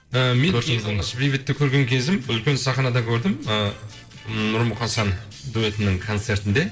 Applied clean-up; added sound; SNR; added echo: neural separator model SepFormer DNS4.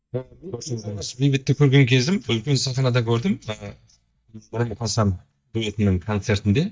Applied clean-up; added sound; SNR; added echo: neural mask model DeepFilterNet 3.